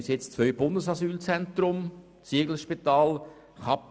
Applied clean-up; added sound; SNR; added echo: none; none; none; none.